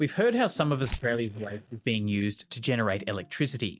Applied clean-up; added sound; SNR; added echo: neural mask model DeepFilterNet 3.